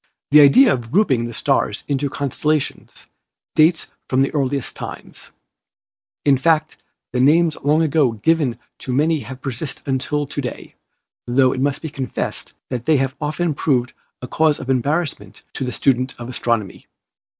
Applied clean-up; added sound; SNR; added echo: none; none; none; none.